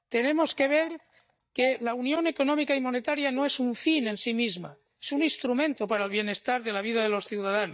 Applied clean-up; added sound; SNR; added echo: neural mask model DeepFilterNet 3.